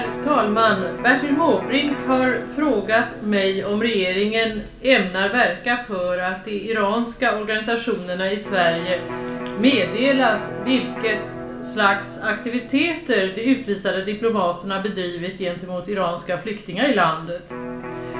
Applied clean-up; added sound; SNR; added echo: none; Electric guitar; 12 dB; reverberation time 0.4 s.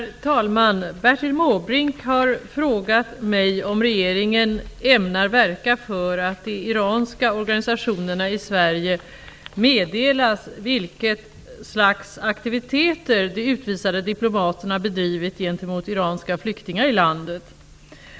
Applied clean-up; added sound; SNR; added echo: none; none; none; none.